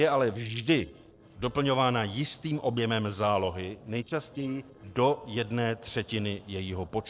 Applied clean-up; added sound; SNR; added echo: neural separator model SepFormer DNS4.